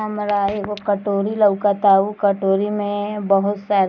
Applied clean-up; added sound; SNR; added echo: none; none; none; none.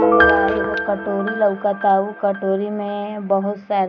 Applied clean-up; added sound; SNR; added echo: none; Piano; 1 dB; none.